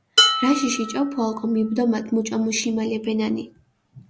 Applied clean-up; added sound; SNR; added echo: none; Dishes, pots, and pans; 3 dB; none.